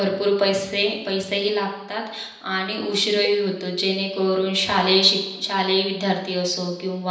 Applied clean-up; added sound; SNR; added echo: none; Cowbell; 17 dB; reverberation time 0.9 s.